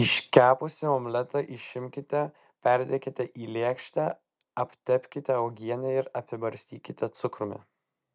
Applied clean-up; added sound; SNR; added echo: none; none; none; none.